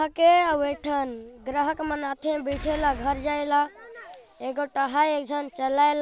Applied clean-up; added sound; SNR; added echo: none; Boom; 16 dB; none.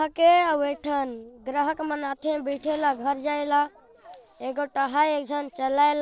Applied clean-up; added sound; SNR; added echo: neural separator model SepFormer DNS4.